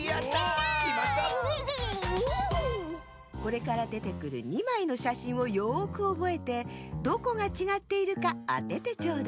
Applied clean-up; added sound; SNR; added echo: none; none; none; none.